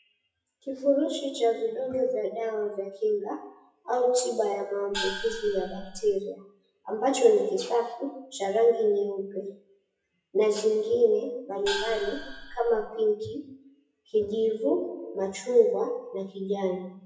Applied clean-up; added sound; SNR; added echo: classical method WPE with log-MMSE.